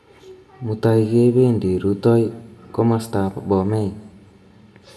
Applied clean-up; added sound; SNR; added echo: none; none; none; reverberation time 1.7 s.